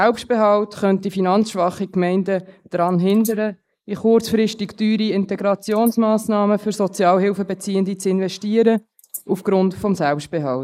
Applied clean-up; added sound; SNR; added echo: neural mask model Resemble Enhance denoiser.